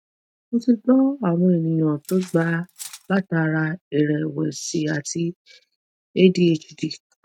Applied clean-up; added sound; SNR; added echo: neural mask model RNNoise.